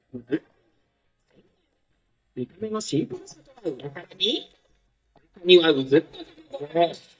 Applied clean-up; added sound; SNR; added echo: neural mask model DeepFilterNet 3.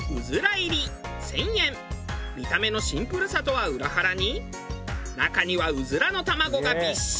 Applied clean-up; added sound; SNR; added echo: none; none; none; none.